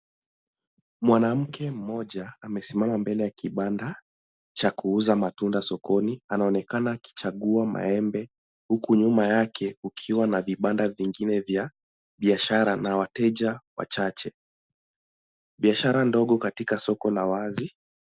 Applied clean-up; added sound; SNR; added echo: none; none; none; none.